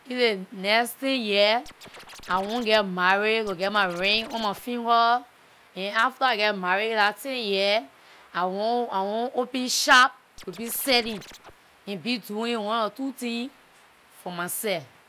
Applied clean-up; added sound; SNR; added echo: none; Scratching (performance technique); 19 dB; none.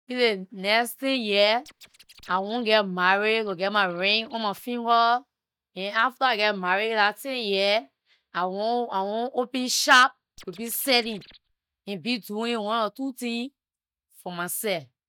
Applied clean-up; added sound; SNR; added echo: neural mask model DeepFilterNet 3.